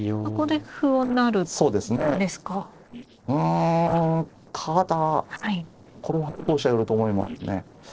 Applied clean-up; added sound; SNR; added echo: neural separator model SepFormer DNS4.